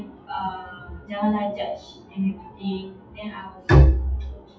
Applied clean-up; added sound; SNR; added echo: classical method WPE with log-MMSE.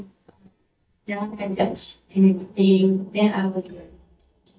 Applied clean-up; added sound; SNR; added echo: neural mask model DeepFilterNet 3.